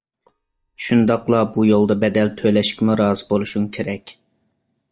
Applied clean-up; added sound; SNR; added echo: neural mask model DeepFilterNet 3.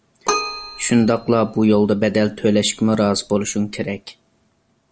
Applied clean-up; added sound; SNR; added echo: none; Keyboard (musical); 12 dB; none.